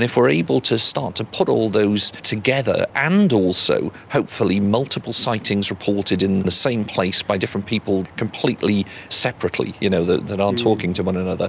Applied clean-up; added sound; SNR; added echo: none; none; none; none.